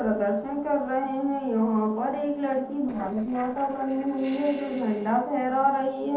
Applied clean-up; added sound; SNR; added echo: neural separator model SepFormer DNS4.